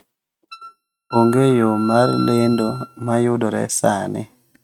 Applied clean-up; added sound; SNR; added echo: neural mask model RNNoise.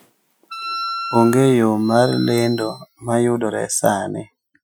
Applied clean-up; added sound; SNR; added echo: classical method Wiener filter.